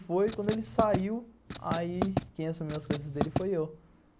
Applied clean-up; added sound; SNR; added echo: none; Writing; 2 dB; none.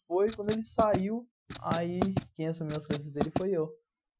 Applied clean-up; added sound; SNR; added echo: classical method Wiener filter.